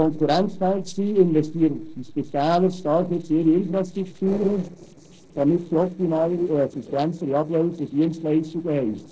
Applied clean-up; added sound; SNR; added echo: neural separator model SepFormer DNS4.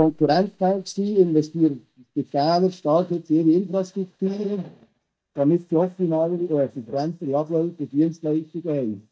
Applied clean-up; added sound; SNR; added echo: neural mask model DeepFilterNet 3.